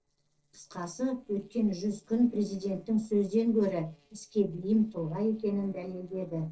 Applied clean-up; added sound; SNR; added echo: neural separator model SepFormer DNS4.